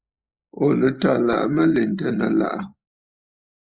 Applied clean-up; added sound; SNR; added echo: neural mask model Resemble Enhance denoiser.